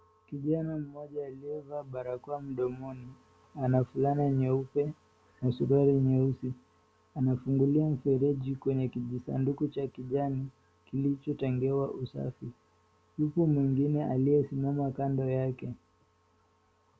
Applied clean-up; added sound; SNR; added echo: none; none; none; none.